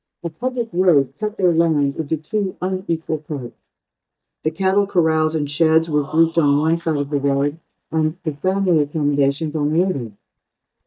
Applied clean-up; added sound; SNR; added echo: neural mask model DeepFilterNet 3.